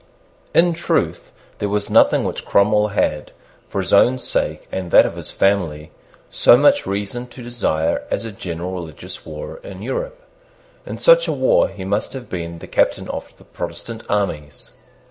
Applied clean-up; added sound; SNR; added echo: none; none; none; none.